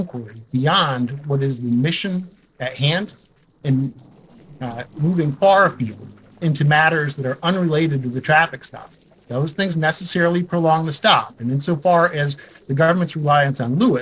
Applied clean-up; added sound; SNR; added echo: neural separator model SepFormer DNS4.